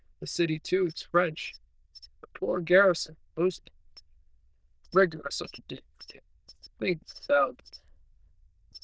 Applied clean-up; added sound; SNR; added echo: neural diffusion model UNIVERSE++.